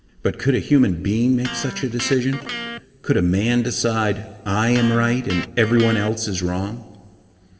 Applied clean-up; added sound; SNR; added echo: none; Electric guitar; 13 dB; reverberation time 1.5 s.